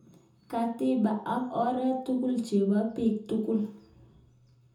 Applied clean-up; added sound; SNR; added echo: none; none; none; reverberation time 0.5 s.